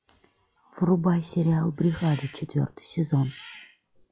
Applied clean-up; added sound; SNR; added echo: classical method log-MMSE.